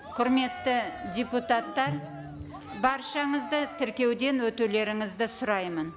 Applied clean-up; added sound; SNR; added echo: none; Cheering + Bowed string instrument; 12 dB; none.